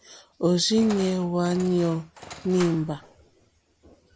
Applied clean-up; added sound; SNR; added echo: none; Engine; 16 dB; none.